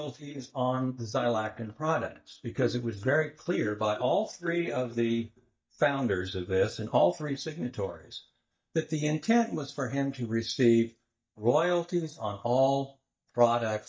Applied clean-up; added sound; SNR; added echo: neural mask model DeepFilterNet 3.